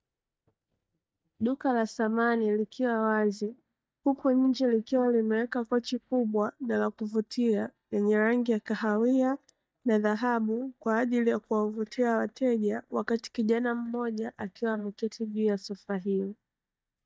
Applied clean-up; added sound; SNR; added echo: neural mask model DeepFilterNet 3.